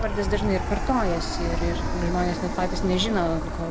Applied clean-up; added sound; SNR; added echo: none; Aircraft + Wind; 1 dB; none.